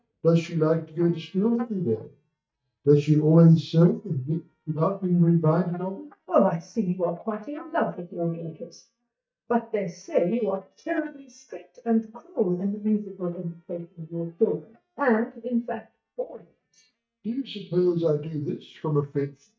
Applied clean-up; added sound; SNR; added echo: neural mask model DeepFilterNet 3.